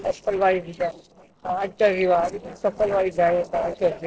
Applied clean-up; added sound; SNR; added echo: neural separator model SepFormer DNS4.